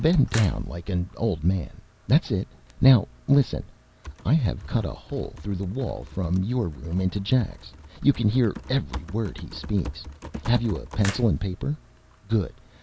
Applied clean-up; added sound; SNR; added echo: none; Splash, splatter + Typing; 16 dB; none.